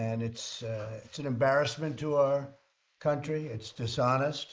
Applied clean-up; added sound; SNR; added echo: neural mask model Resemble Enhance denoiser.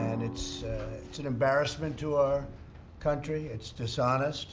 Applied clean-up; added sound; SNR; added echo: none; Drum; 15 dB; none.